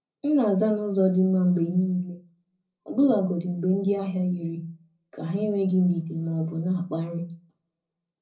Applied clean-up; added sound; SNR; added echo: none; none; none; reverberation time 0.4 s.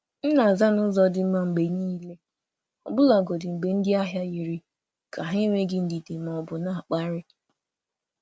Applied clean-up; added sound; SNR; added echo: none; none; none; none.